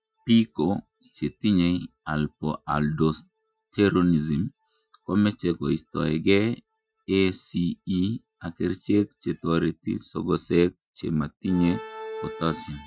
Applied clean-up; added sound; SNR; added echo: classical method Wiener filter.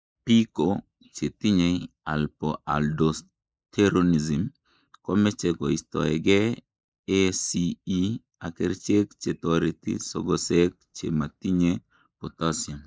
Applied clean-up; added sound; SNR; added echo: neural mask model Resemble Enhance denoiser.